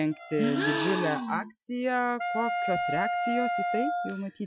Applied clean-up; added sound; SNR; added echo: classical method Wiener filter.